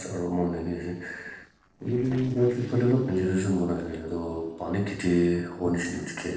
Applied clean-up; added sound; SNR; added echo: neural separator model SepFormer DNS4.